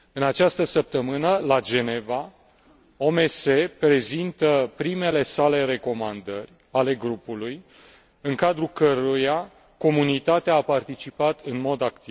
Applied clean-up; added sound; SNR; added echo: none; none; none; none.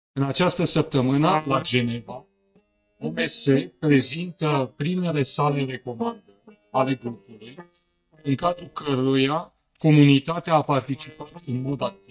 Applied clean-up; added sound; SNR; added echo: neural mask model DeepFilterNet 3.